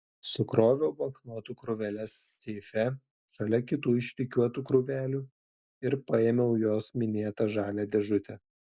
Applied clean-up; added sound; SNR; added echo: none; none; none; none.